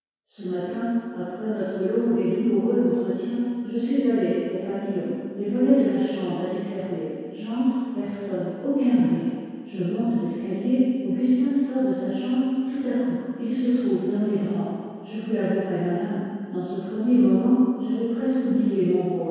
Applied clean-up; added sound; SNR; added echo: none; none; none; reverberation time 2.0 s.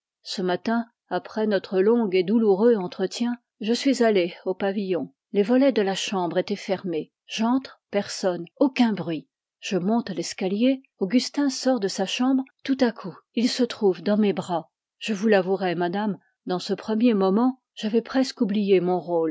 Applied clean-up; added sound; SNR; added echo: none; none; none; none.